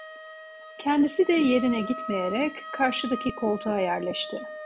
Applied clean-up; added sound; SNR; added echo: none; Wind instrument, woodwind instrument; 12 dB; none.